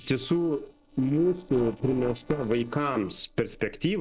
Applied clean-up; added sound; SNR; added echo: neural separator model SepFormer DNS4.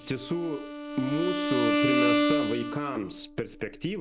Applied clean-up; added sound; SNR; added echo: none; Bowed string instrument; -3 dB; none.